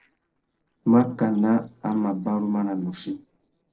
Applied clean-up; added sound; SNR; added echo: neural separator model SepFormer DNS4.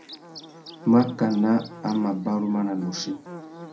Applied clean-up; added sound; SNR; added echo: none; Buzz / Bird; 17 dB; reverberation time 0.2 s.